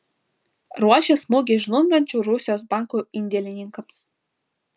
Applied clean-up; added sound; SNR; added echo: none; none; none; none.